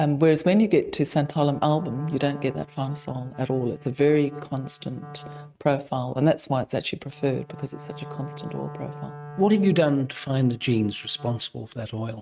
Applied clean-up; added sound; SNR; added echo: neural mask model RNNoise.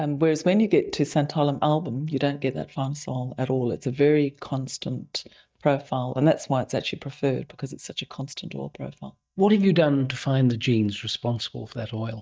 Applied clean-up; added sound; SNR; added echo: neural mask model DeepFilterNet 3.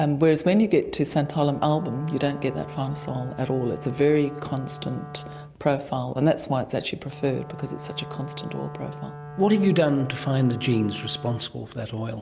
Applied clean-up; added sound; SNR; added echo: none; Wind instrument, woodwind instrument; 15 dB; none.